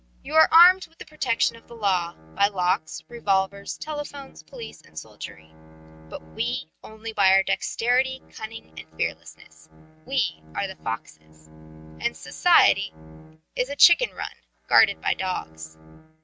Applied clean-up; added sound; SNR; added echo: neural mask model RNNoise.